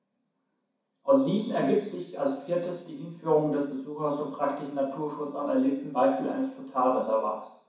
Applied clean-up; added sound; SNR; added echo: none; none; none; reverberation time 0.6 s.